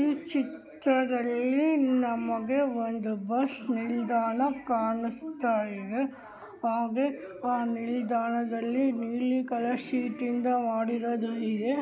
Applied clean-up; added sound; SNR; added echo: none; none; none; none.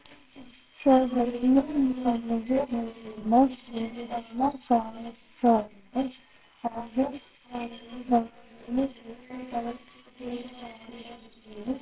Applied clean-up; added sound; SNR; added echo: neural separator model SepFormer WHAMR!.